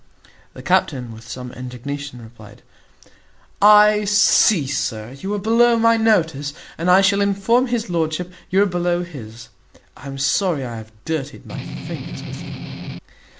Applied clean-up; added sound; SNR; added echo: none; Strum; 7 dB; none.